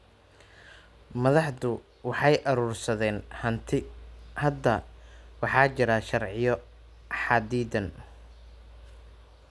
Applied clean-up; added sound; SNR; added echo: none; none; none; none.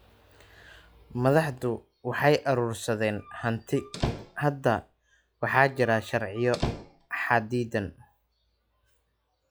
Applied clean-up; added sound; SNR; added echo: classical method log-MMSE.